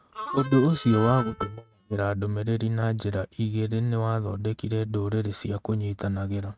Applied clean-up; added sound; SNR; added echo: neural mask model RNNoise.